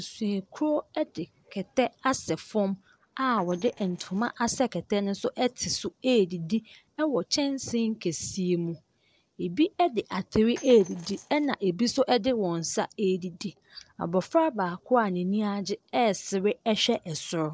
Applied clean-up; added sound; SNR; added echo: neural separator model SepFormer DNS4.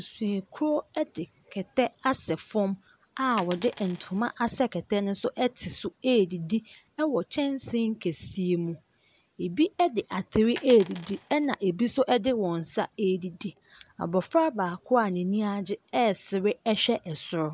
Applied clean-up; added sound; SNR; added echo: none; Coin (dropping); 13 dB; none.